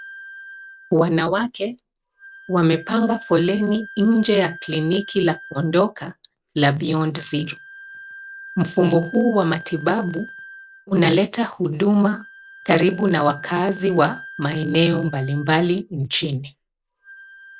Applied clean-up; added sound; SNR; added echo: none; Wind instrument, woodwind instrument; 19 dB; none.